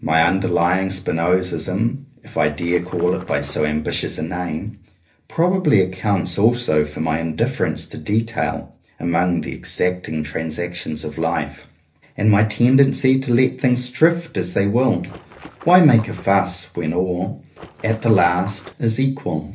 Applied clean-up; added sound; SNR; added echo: none; Water / Splash, splatter; 19 dB; reverberation time 0.3 s.